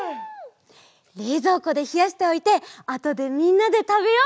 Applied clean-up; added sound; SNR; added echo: none; none; none; none.